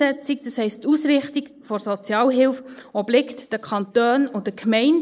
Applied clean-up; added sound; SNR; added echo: neural mask model Resemble Enhance denoiser.